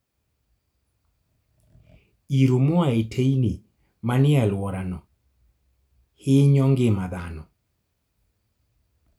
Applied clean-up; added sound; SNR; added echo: none; none; none; none.